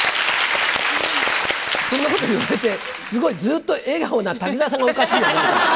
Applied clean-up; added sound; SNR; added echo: none; none; none; none.